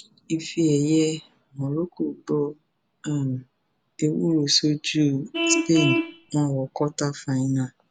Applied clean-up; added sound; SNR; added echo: none; Vehicle horn, car horn, honking; 9 dB; none.